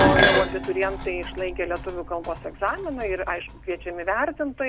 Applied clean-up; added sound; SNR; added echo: none; Dishes, pots, and pans; 1 dB; none.